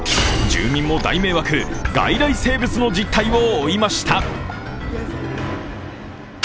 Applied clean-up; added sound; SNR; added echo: none; none; none; none.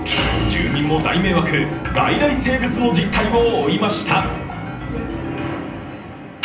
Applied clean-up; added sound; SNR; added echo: none; Bass drum; 18 dB; reverberation time 0.6 s.